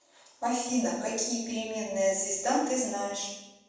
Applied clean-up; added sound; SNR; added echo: none; none; none; reverberation time 1.2 s.